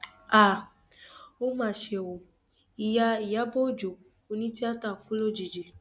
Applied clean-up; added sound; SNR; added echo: none; none; none; none.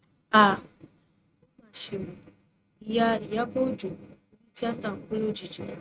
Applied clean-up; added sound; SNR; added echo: neural mask model RNNoise.